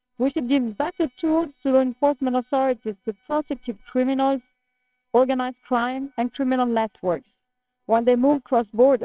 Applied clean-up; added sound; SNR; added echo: neural separator model SepFormer WHAMR!.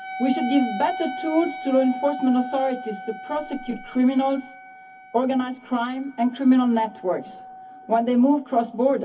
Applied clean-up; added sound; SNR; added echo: none; Wind instrument, woodwind instrument; 13 dB; reverberation time 0.3 s.